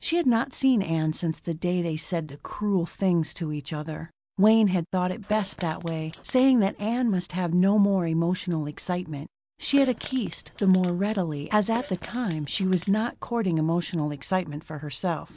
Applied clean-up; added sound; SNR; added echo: none; Fart; 16 dB; none.